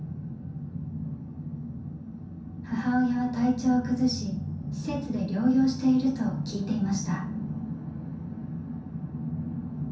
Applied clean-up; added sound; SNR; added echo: none; none; none; reverberation time 0.6 s.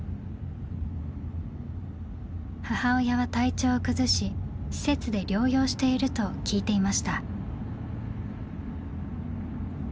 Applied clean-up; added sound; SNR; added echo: none; none; none; none.